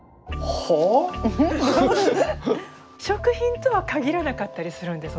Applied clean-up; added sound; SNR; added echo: none; none; none; none.